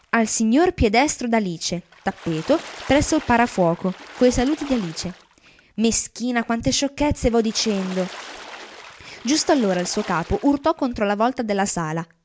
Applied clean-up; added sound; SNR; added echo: none; Water / Splash, splatter; 20 dB; none.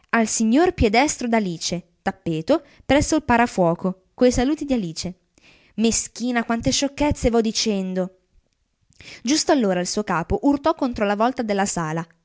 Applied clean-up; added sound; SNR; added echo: none; none; none; none.